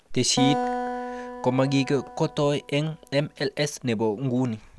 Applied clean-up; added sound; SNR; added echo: none; Acoustic guitar; 7 dB; none.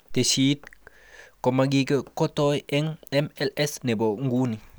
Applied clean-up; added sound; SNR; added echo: none; none; none; none.